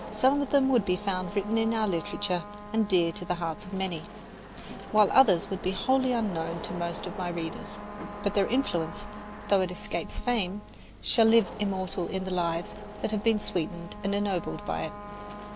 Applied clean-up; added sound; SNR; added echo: none; Wind / Rain + Wind instrument, woodwind instrument; 12 dB; none.